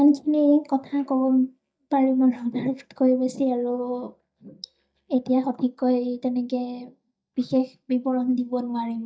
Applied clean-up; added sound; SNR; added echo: neural mask model DeepFilterNet 3.